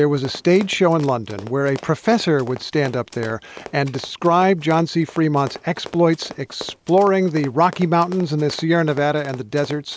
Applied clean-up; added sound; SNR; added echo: none; Run; 19 dB; none.